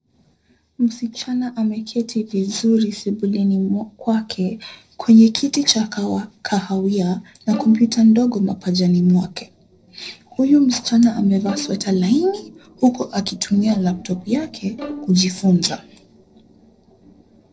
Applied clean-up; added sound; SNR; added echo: neural separator model SepFormer DNS4.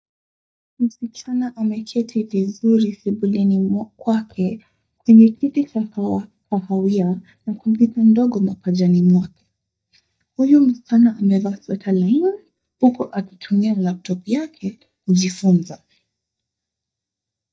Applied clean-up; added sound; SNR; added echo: neural mask model DeepFilterNet 3.